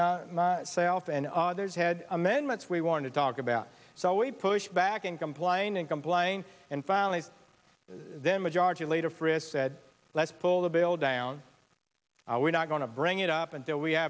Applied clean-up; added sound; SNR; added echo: none; none; none; none.